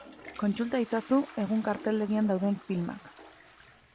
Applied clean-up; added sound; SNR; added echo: none; Toilet flush; 19 dB; none.